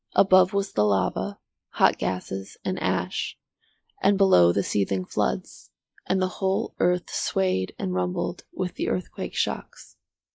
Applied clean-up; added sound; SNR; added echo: neural mask model Resemble Enhance denoiser.